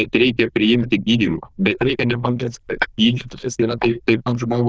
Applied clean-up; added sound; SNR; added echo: neural diffusion model UNIVERSE++.